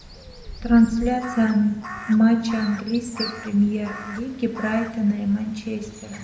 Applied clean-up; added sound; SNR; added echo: none; Crow; 14 dB; reverberation time 0.8 s.